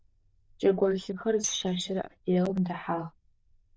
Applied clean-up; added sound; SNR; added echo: neural diffusion model UNIVERSE++.